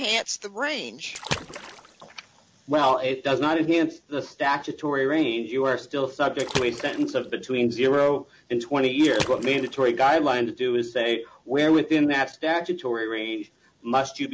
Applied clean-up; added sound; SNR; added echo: none; Water / Splash, splatter; 13 dB; none.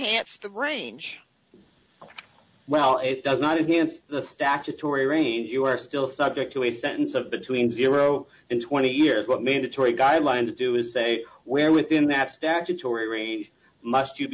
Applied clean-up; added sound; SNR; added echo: none; none; none; none.